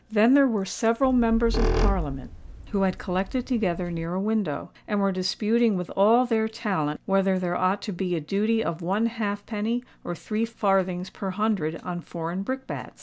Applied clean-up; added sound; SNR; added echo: none; Squeak; 3 dB; none.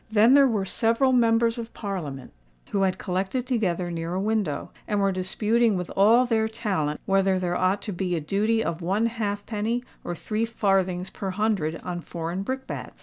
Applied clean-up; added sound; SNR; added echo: none; none; none; none.